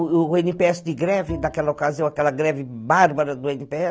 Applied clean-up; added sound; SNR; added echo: none; Bowed string instrument; 18 dB; none.